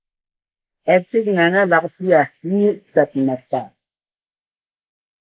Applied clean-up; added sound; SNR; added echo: neural mask model Resemble Enhance denoiser.